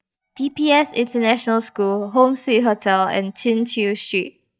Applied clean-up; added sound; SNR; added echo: neural mask model DeepFilterNet 3.